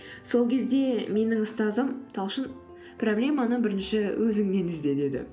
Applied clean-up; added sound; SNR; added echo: none; none; none; none.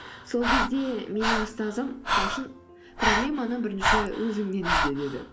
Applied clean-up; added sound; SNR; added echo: none; Breathing; -1 dB; none.